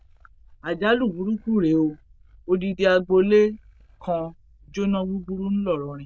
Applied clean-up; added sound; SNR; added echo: neural diffusion model UNIVERSE++.